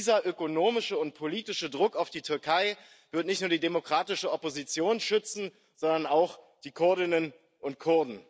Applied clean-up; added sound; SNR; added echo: none; none; none; none.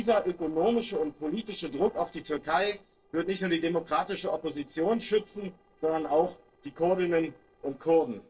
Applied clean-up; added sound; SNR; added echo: neural separator model SepFormer DNS4.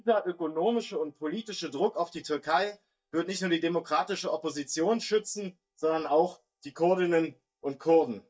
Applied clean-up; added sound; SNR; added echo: neural mask model DeepFilterNet 3.